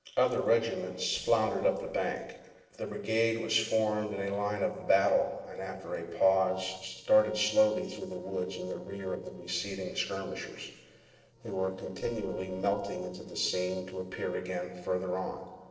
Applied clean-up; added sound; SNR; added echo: neural separator model SepFormer DNS4.